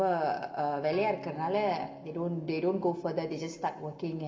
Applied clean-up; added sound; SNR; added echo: none; Organ; 18 dB; reverberation time 1.3 s.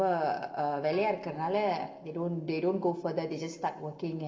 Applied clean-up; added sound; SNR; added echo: neural separator model SepFormer DNS4.